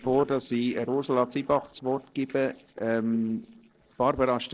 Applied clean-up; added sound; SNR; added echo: neural separator model SepFormer DNS4.